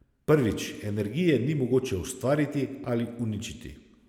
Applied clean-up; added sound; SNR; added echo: none; none; none; none.